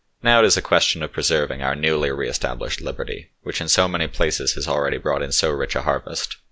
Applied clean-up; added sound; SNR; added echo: none; none; none; none.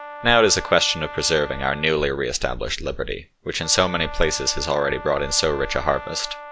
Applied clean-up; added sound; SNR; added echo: none; Brass instrument; 14 dB; none.